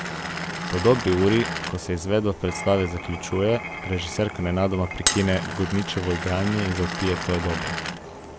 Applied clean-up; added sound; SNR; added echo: none; Glass; 6 dB; none.